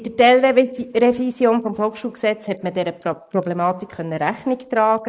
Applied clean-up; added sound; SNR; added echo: neural mask model Resemble Enhance denoiser.